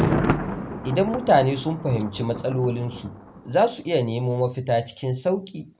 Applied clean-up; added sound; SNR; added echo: none; Thunder; 6 dB; none.